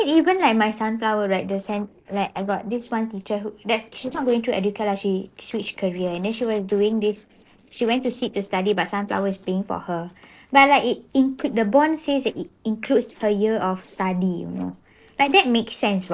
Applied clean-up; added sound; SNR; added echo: neural separator model SepFormer DNS4.